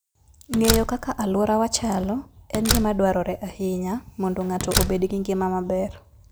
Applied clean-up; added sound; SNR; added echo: none; Slam; 5 dB; none.